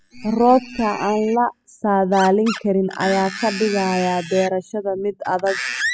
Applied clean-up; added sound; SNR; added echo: classical method spectral subtraction.